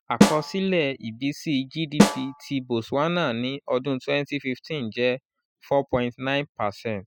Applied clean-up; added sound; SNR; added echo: classical method spectral subtraction.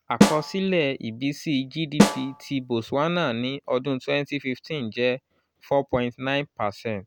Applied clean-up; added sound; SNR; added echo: none; Snare drum; -2 dB; none.